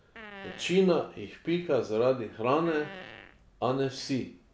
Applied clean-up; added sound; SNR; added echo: none; Fart; 19 dB; none.